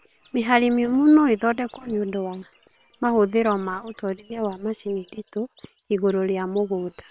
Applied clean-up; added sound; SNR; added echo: neural separator model SepFormer WHAM!.